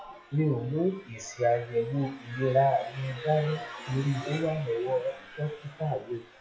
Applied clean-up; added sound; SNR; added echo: classical method WPE with log-MMSE.